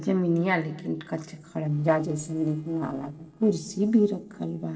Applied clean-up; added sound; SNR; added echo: neural separator model SepFormer DNS4.